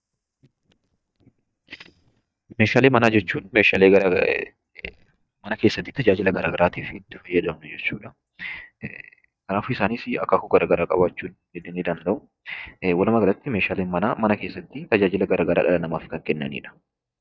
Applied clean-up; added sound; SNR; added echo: neural mask model DeepFilterNet 3.